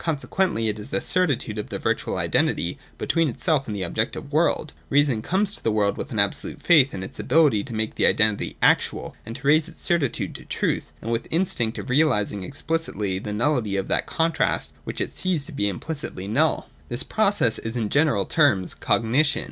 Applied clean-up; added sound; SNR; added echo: none; none; none; none.